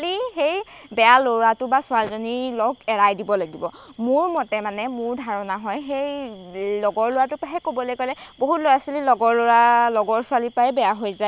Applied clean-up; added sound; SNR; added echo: none; none; none; none.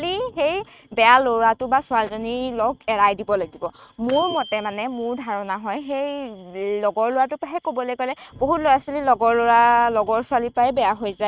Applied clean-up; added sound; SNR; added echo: neural mask model RNNoise.